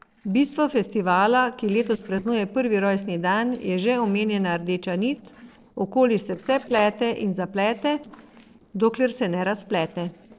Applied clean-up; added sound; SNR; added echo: neural separator model SepFormer DNS4.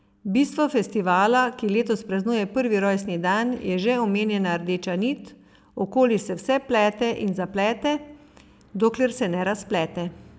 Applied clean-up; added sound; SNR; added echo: none; none; none; none.